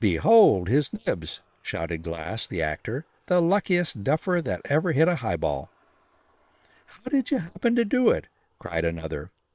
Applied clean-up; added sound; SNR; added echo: neural separator model SepFormer WHAM!.